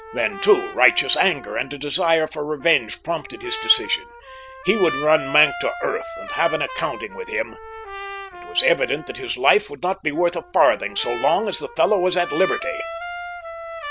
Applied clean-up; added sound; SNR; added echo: none; Trumpet; 12 dB; none.